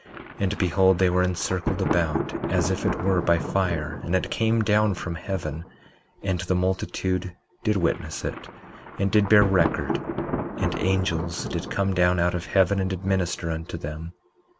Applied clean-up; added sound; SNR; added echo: none; Thunder; 8 dB; none.